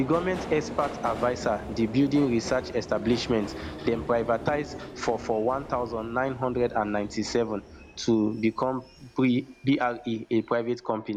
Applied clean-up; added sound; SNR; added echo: none; Subway, metro, underground; 13 dB; none.